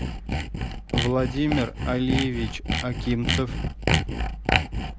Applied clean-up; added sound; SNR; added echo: none; Sawing; -1 dB; none.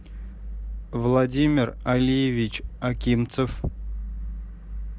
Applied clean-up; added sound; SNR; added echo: none; none; none; none.